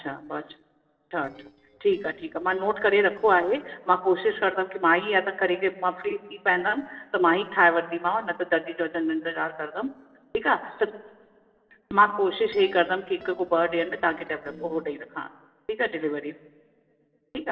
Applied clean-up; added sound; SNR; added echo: neural separator model SepFormer DNS4.